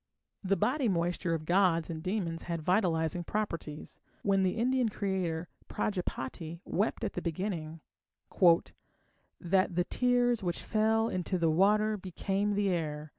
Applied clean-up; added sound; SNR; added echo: none; none; none; none.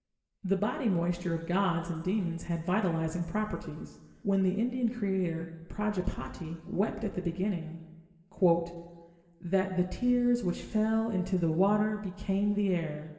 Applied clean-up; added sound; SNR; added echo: none; none; none; reverberation time 1.3 s.